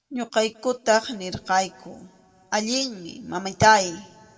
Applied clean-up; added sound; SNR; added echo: none; none; none; reverberation time 1.3 s.